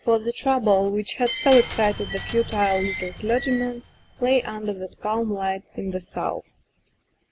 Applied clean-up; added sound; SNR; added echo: none; Glass; -3 dB; none.